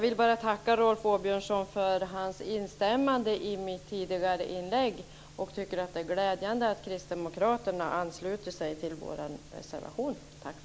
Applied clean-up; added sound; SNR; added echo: none; none; none; none.